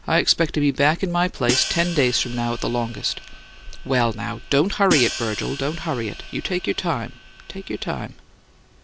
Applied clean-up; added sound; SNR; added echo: none; Hi-hat; 9 dB; none.